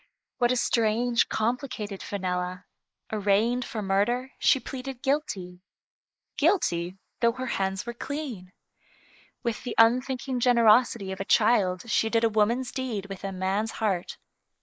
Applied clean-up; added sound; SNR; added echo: neural mask model Resemble Enhance denoiser.